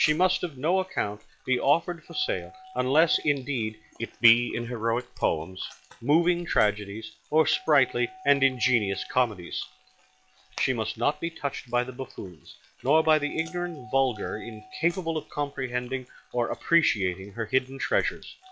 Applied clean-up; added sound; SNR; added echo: classical method log-MMSE.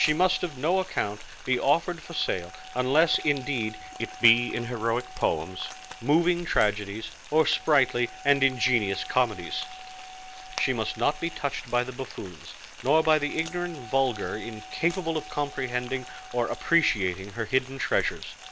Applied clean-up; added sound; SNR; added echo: none; Wind instrument, woodwind instrument + Frying (food); 15 dB; none.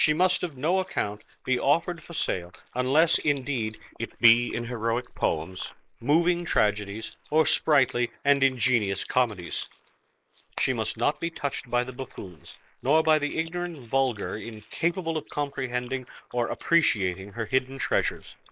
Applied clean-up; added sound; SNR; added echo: neural mask model Resemble Enhance denoiser.